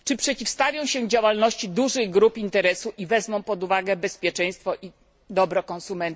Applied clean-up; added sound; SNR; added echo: none; none; none; none.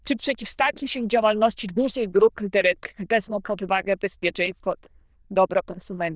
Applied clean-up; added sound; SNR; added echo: neural diffusion model UNIVERSE++.